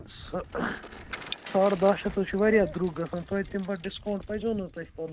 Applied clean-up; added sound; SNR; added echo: none; Bicycle; 14 dB; none.